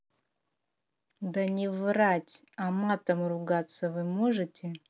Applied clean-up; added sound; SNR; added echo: none; none; none; none.